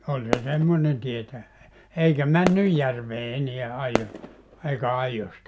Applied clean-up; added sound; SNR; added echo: none; Fireworks; 9 dB; none.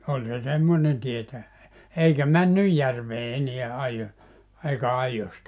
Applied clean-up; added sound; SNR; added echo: none; none; none; none.